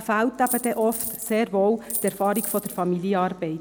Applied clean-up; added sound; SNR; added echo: none; Coin (dropping); 9 dB; none.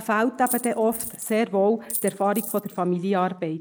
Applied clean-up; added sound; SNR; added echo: neural mask model Resemble Enhance denoiser.